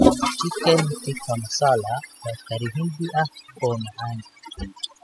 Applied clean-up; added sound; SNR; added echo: classical method spectral subtraction.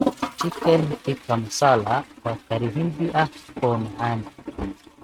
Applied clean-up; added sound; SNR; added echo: neural mask model RNNoise.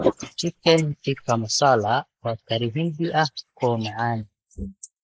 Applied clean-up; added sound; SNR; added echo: neural mask model Resemble Enhance denoiser.